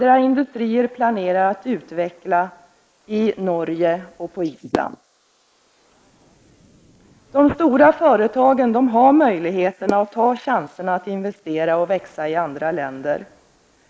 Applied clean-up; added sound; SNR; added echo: neural mask model Resemble Enhance denoiser.